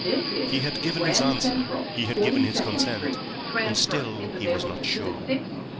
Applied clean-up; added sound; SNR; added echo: none; Subway, metro, underground; -3 dB; none.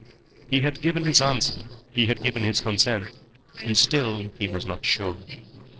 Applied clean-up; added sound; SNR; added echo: neural separator model SepFormer DNS4.